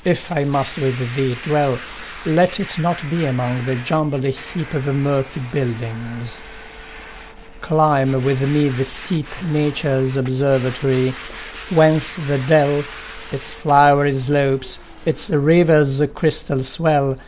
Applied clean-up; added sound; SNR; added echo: none; Domestic sounds, home sounds; 18 dB; none.